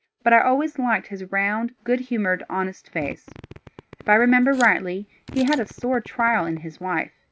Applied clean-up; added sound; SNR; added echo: neural mask model RNNoise.